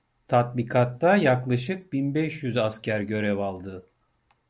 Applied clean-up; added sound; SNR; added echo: none; none; none; none.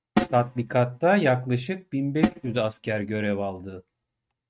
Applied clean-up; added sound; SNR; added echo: neural mask model RNNoise.